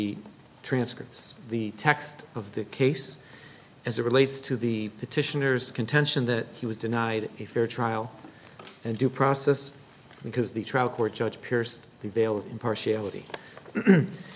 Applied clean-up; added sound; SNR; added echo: none; none; none; none.